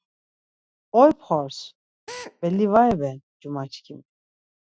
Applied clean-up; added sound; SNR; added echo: classical method Wiener filter.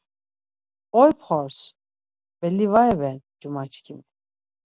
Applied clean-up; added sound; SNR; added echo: none; none; none; none.